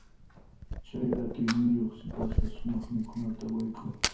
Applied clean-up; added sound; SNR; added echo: none; Fire; 4 dB; reverberation time 0.6 s.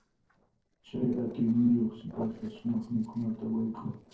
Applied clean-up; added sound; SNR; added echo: neural separator model SepFormer DNS4.